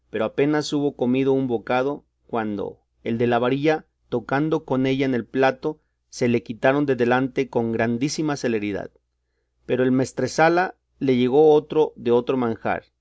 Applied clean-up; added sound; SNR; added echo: none; none; none; none.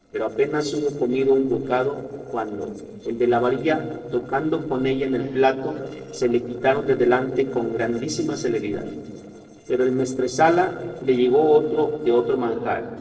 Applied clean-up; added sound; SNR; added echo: neural separator model SepFormer DNS4.